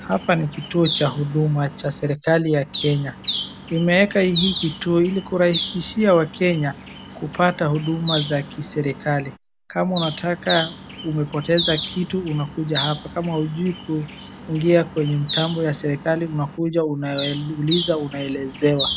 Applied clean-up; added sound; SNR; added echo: none; Bird; 6 dB; none.